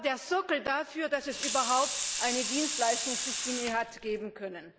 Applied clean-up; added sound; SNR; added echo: none; Sink (filling or washing) / Water tap, faucet; 2 dB; none.